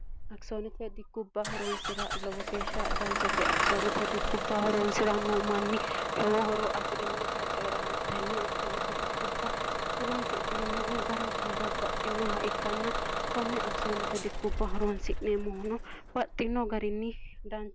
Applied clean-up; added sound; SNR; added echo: none; Engine starting / Bus; -2 dB; none.